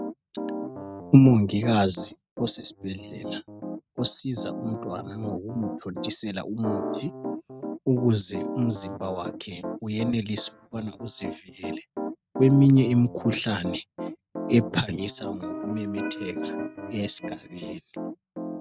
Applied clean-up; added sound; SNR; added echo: neural mask model RNNoise.